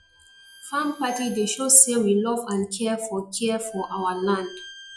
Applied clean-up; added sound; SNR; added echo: classical method log-MMSE.